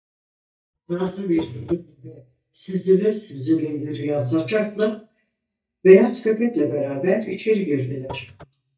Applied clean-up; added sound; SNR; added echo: neural mask model DeepFilterNet 3.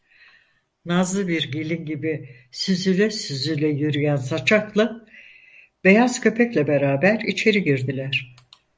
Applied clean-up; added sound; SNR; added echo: none; none; none; none.